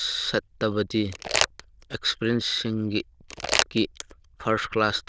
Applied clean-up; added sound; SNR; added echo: neural diffusion model UNIVERSE++.